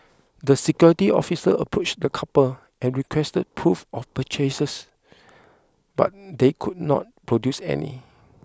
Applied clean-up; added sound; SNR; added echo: none; none; none; none.